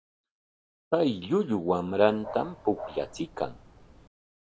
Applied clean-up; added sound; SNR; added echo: none; Dog; 15 dB; none.